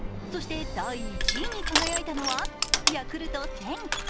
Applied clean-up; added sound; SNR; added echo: none; Crushing; -4 dB; none.